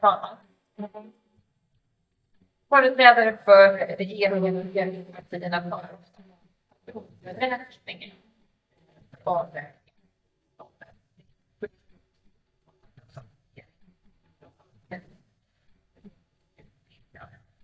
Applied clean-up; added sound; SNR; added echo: neural mask model DeepFilterNet 3.